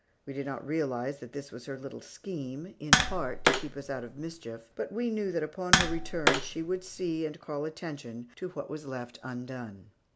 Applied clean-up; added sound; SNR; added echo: none; Tap; -5 dB; none.